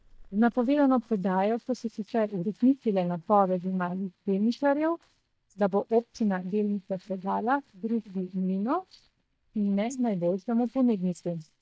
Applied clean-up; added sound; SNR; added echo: neural mask model DeepFilterNet 3.